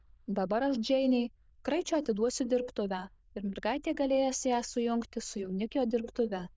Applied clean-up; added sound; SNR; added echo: neural diffusion model UNIVERSE++.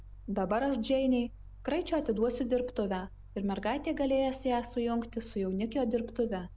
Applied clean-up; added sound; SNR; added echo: none; Mechanical fan; 17 dB; none.